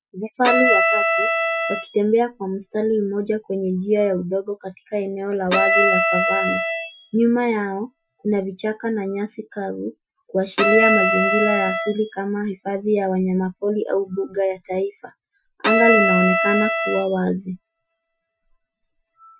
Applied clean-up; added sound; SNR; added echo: classical method Wiener filter.